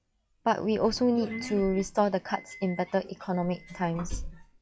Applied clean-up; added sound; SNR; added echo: classical method log-MMSE.